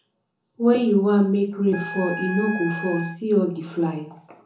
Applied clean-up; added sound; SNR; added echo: none; Wind instrument, woodwind instrument; 11 dB; reverberation time 0.6 s.